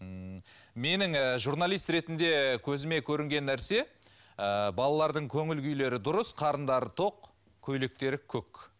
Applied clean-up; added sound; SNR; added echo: none; none; none; none.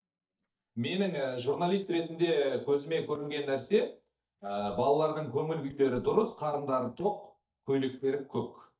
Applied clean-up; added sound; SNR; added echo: neural mask model DeepFilterNet 3.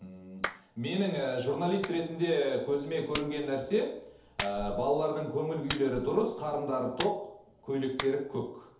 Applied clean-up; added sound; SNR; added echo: none; Clapping; 13 dB; reverberation time 2.2 s.